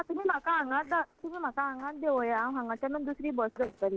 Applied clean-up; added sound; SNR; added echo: neural separator model SepFormer DNS4.